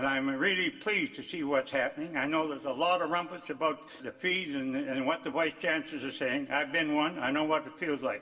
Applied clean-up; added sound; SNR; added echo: none; none; none; reverberation time 0.1 s.